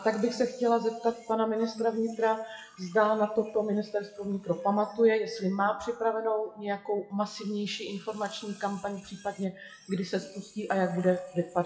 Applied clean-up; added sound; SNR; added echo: classical method WPE with log-MMSE.